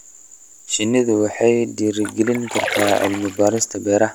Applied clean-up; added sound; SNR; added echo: none; Splash, splatter; 8 dB; none.